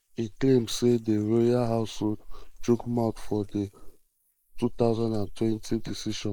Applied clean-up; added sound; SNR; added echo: neural mask model Resemble Enhance denoiser.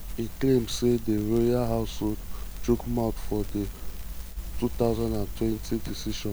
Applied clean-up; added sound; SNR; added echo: none; Crackle; 5 dB; none.